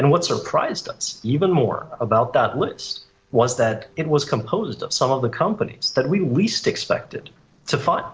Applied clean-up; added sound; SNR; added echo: neural separator model SepFormer DNS4.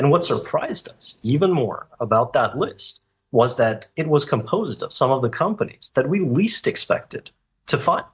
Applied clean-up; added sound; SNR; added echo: neural mask model DeepFilterNet 3.